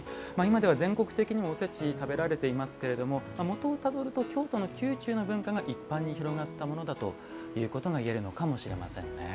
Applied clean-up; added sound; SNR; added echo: none; none; none; none.